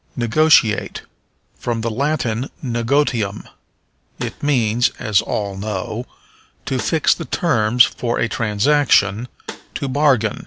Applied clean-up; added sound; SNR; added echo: none; Snare drum; 15 dB; none.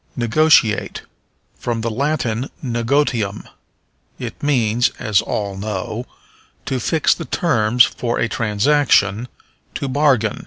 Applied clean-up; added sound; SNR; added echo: none; none; none; none.